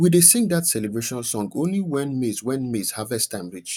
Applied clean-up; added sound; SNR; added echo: neural mask model Resemble Enhance denoiser.